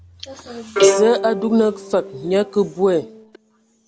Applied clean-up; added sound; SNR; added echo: none; Bowed string instrument; 2 dB; none.